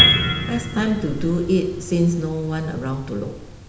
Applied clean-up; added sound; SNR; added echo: none; Piano; 1 dB; reverberation time 0.8 s.